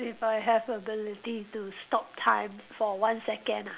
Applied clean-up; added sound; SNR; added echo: none; none; none; none.